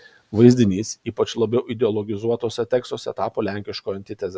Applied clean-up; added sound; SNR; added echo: none; none; none; none.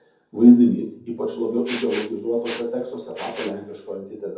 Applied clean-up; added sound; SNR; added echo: none; Respiratory sounds; 12 dB; reverberation time 0.6 s.